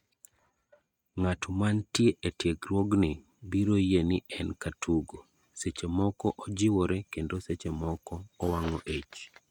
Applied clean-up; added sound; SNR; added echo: neural mask model RNNoise.